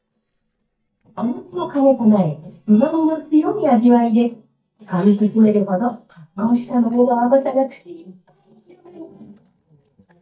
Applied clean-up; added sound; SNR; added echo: neural mask model DeepFilterNet 3.